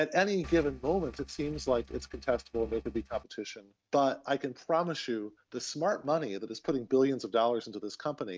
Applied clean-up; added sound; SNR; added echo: neural mask model RNNoise.